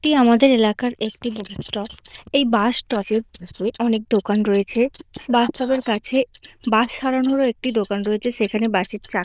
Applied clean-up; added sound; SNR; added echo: neural diffusion model UNIVERSE++.